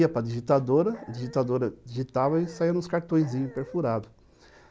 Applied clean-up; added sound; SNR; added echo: none; Dog; 20 dB; none.